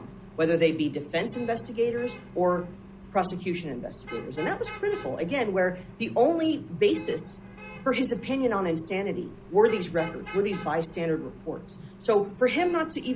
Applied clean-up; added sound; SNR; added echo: none; Traffic noise, roadway noise / Vehicle horn, car horn, honking + Engine; 17 dB; none.